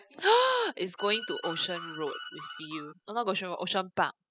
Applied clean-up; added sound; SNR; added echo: classical method spectral subtraction.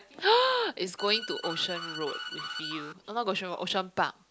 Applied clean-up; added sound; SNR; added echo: none; Bowed string instrument + Alarm; 9 dB; none.